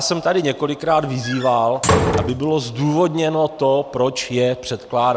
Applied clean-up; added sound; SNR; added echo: none; Slam; 3 dB; none.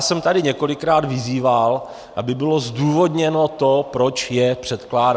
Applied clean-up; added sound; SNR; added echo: none; none; none; none.